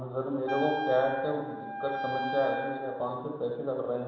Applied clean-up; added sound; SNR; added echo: none; Wind instrument, woodwind instrument; 4 dB; reverberation time 1.3 s.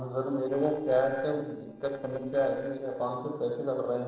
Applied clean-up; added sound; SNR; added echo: neural separator model SepFormer DNS4.